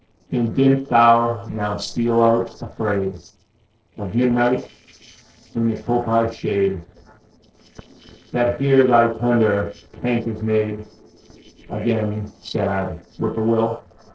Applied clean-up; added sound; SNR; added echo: neural separator model SepFormer DNS4.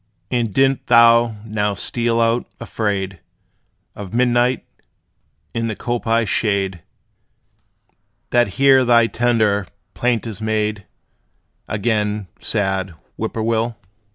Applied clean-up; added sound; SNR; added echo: none; none; none; none.